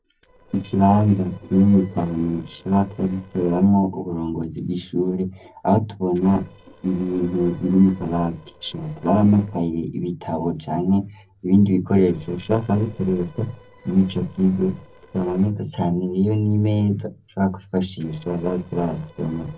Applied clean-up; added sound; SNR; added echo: neural separator model SepFormer DNS4.